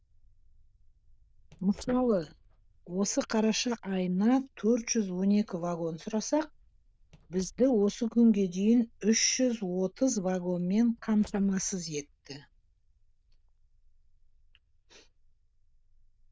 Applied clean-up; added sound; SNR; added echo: neural diffusion model UNIVERSE++.